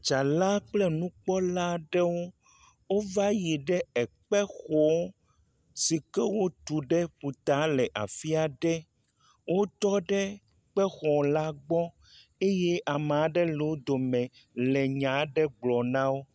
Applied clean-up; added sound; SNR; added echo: none; none; none; none.